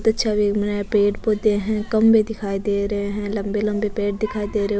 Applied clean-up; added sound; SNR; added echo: none; none; none; none.